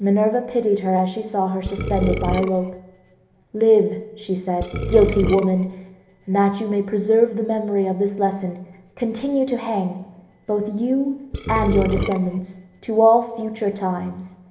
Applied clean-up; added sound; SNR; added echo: none; Burping, eructation; 4 dB; reverberation time 1.1 s.